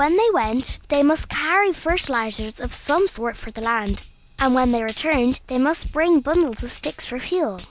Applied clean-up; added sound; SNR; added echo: none; Drum / Drum kit; 15 dB; none.